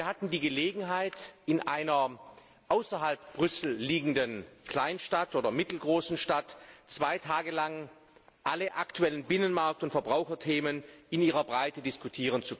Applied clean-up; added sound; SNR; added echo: none; none; none; none.